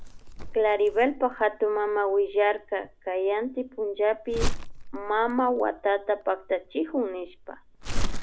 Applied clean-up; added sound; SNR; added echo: none; Crumpling, crinkling; 6 dB; none.